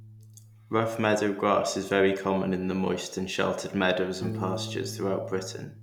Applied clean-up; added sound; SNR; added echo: none; Piano; 14 dB; none.